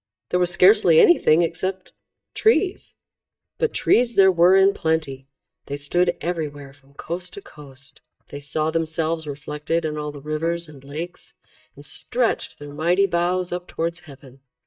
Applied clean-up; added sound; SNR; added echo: neural mask model DeepFilterNet 3.